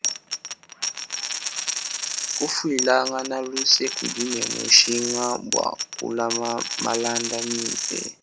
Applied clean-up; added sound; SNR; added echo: none; Coin (dropping); 4 dB; none.